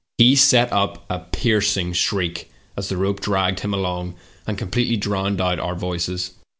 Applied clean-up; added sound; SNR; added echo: none; none; none; none.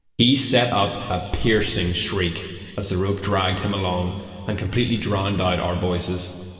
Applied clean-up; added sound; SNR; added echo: none; none; none; reverberation time 2.4 s.